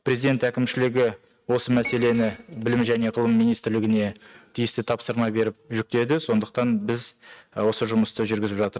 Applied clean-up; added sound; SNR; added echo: neural mask model RNNoise.